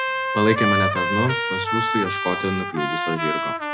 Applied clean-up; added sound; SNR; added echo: none; Trumpet; -1 dB; none.